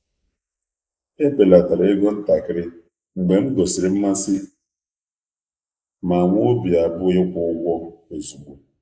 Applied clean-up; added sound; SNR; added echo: neural mask model Resemble Enhance denoiser.